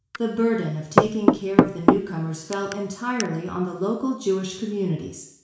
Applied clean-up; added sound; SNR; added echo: none; Knock / Wood; -3 dB; reverberation time 0.7 s.